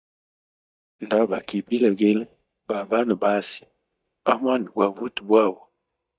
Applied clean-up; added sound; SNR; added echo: neural mask model DeepFilterNet 3.